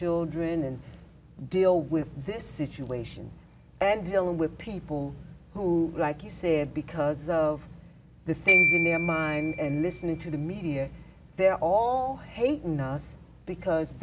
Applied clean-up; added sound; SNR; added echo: none; Glockenspiel; 1 dB; none.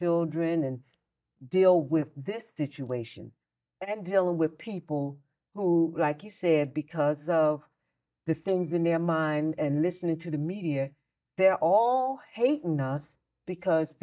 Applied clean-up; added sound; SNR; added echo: neural mask model DeepFilterNet 3.